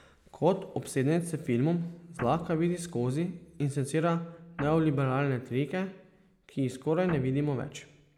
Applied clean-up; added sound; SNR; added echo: none; Guitar; 16 dB; none.